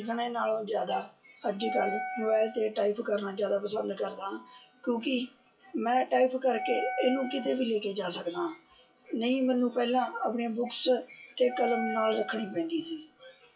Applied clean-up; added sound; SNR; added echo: classical method WPE with log-MMSE.